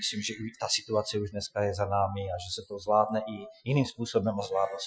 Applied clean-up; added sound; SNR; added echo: classical method Wiener filter.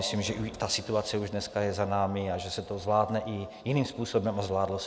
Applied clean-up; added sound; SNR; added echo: none; none; none; none.